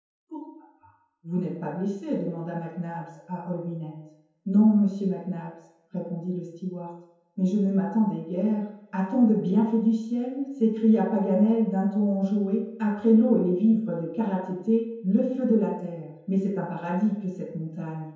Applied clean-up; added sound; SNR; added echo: none; none; none; reverberation time 0.9 s.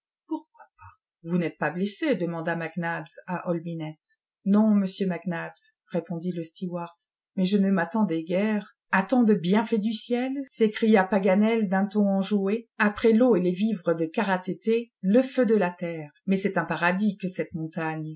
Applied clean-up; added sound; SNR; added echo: none; none; none; none.